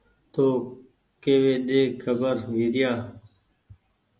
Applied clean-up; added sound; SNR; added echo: none; none; none; none.